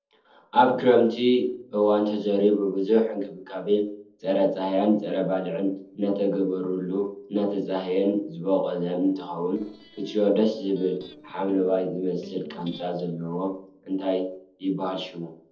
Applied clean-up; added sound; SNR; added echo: neural separator model SepFormer DNS4.